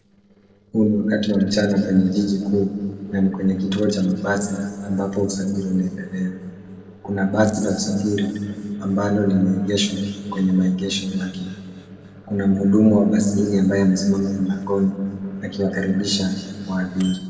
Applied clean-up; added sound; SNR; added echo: neural separator model SepFormer DNS4.